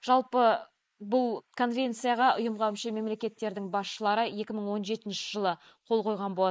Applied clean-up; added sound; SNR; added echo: neural mask model Resemble Enhance denoiser.